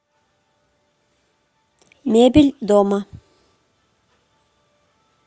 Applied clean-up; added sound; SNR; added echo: none; none; none; none.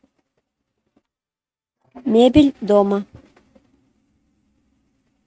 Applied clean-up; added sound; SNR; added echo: neural mask model RNNoise.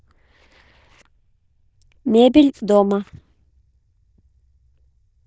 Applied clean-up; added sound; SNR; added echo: neural diffusion model UNIVERSE++.